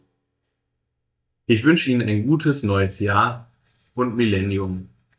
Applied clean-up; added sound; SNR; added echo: neural mask model DeepFilterNet 3.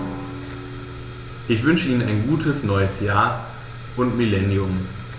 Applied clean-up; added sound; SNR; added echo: none; Drum; 18 dB; none.